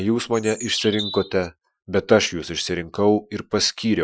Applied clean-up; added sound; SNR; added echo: classical method Wiener filter.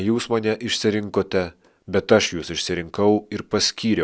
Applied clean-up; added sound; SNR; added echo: none; none; none; none.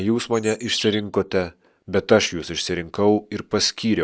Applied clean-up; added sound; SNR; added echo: neural mask model DeepFilterNet 3.